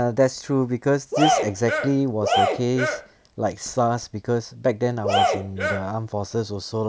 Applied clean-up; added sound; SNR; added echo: none; Cheering; 0 dB; none.